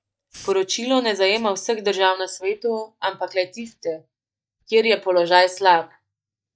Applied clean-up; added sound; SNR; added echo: neural mask model DeepFilterNet 3.